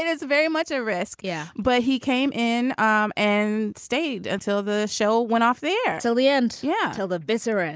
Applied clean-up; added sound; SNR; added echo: none; none; none; none.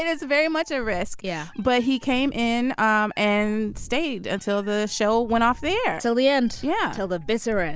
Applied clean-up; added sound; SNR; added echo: none; Meow; 13 dB; none.